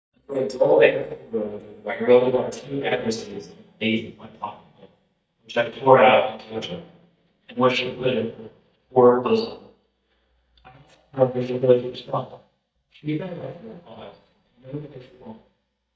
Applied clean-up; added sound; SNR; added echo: neural mask model DeepFilterNet 3.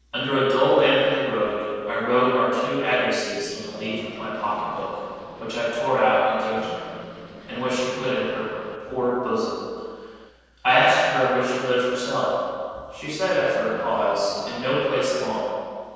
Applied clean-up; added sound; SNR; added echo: neural separator model SepFormer DNS4.